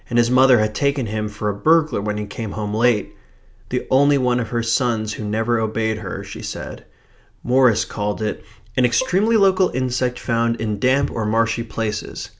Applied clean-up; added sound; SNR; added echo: none; Bowed string instrument; 19 dB; none.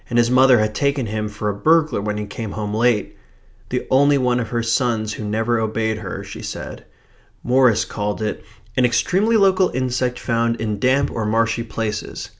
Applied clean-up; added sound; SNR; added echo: none; none; none; none.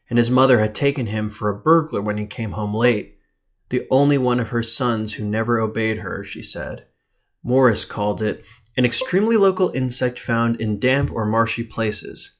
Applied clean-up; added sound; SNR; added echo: classical method log-MMSE.